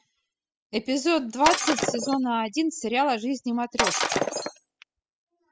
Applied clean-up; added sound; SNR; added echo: classical method spectral subtraction.